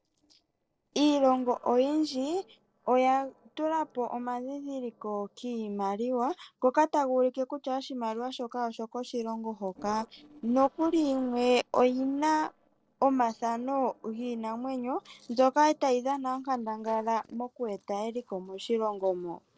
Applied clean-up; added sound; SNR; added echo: neural separator model SepFormer DNS4.